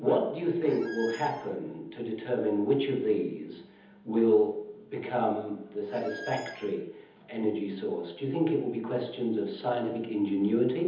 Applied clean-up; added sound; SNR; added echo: none; Squeak; 15 dB; reverberation time 1.3 s.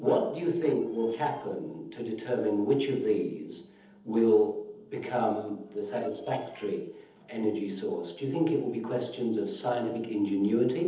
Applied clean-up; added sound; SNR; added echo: neural separator model SepFormer DNS4.